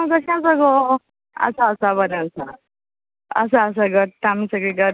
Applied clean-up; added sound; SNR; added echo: none; none; none; none.